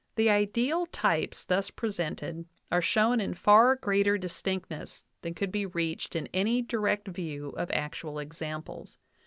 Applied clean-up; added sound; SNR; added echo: none; none; none; none.